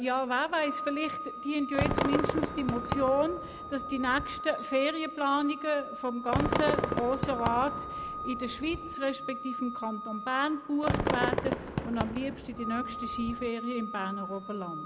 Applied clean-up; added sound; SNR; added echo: none; Fireworks + Organ; 3 dB; none.